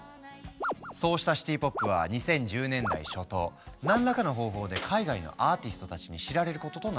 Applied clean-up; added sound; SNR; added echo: none; none; none; none.